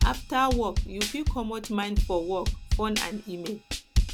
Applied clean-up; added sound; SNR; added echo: none; Drum / Drum kit; -1 dB; none.